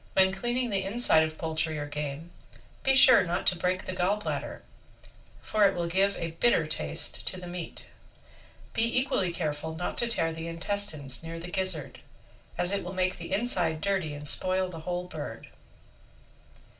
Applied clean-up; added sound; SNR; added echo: none; none; none; reverberation time 0.2 s.